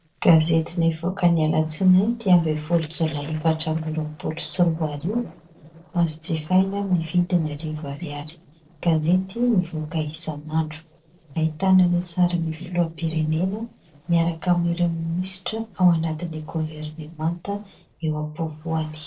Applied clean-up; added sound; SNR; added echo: neural separator model SepFormer DNS4.